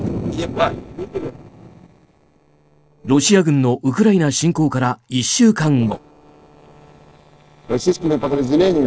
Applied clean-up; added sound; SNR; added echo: neural separator model SepFormer DNS4.